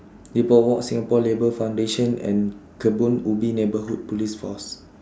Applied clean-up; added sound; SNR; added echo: none; none; none; none.